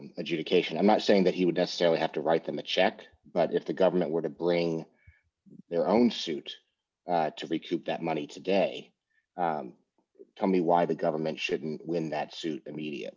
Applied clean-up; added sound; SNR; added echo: none; none; none; none.